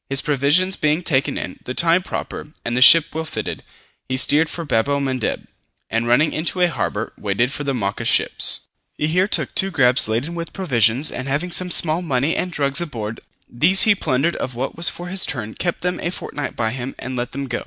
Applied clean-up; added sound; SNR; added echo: none; none; none; none.